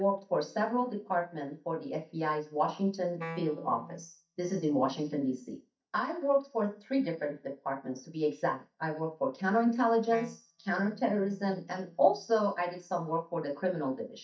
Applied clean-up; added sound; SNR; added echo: neural mask model DeepFilterNet 3.